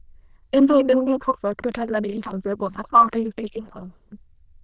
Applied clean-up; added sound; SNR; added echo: neural diffusion model UNIVERSE++.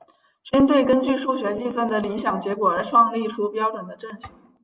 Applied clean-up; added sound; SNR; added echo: none; none; none; none.